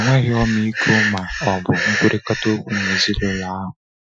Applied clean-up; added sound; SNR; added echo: classical method Wiener filter.